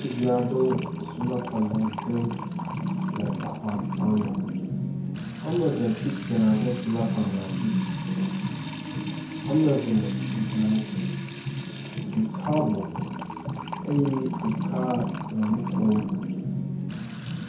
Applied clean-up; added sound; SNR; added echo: none; Trickle, dribble / Water tap, faucet / Music; 2 dB; reverberation time 0.6 s.